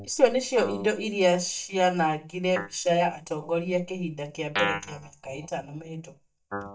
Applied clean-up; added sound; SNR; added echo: neural mask model DeepFilterNet 3.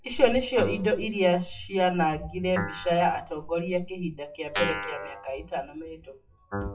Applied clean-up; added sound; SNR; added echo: classical method WPE with log-MMSE.